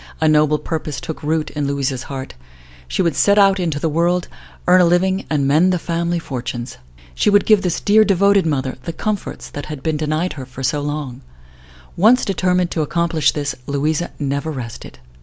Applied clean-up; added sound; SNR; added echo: none; none; none; none.